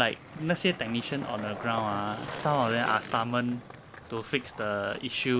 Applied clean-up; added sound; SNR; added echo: none; Skateboard; 12 dB; none.